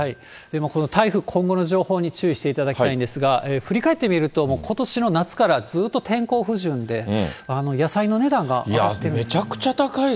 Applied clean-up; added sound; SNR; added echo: none; Bell; 19 dB; none.